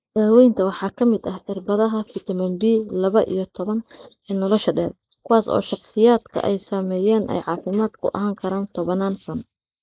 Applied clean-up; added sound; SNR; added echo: neural mask model Resemble Enhance denoiser.